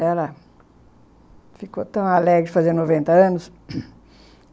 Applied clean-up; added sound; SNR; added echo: none; none; none; none.